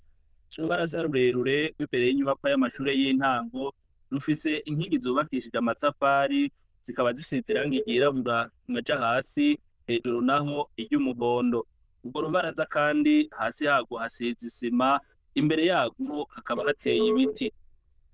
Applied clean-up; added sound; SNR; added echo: neural diffusion model UNIVERSE++.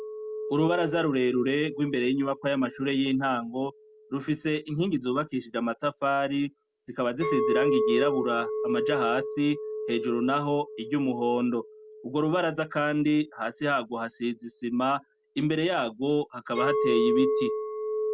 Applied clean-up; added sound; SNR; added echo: none; Chink, clink; 5 dB; none.